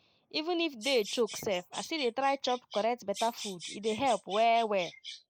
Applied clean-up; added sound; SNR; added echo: neural mask model Resemble Enhance denoiser.